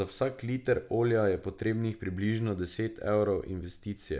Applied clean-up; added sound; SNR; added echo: none; none; none; none.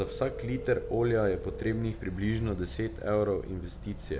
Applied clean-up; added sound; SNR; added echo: none; Telephone + Motor vehicle (road); 9 dB; none.